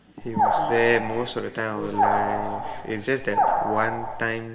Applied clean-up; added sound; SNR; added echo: none; Animal; -1 dB; reverberation time 2.1 s.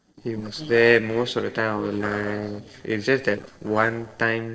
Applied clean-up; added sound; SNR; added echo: neural separator model SepFormer DNS4.